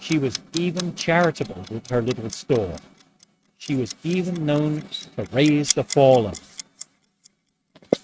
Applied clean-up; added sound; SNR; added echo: neural mask model RNNoise.